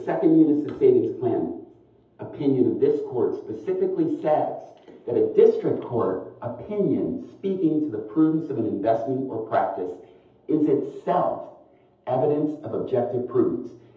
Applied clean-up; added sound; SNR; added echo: none; none; none; reverberation time 0.8 s.